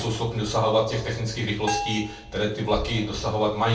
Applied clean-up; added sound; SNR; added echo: none; Bell; 10 dB; reverberation time 0.3 s.